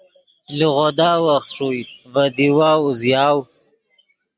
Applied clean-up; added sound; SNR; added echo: none; none; none; none.